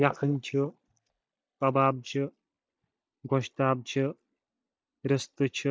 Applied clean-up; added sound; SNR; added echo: neural mask model DeepFilterNet 3.